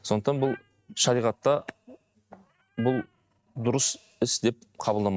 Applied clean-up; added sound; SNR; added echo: neural mask model RNNoise.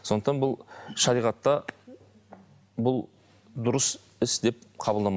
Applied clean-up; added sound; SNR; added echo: none; none; none; none.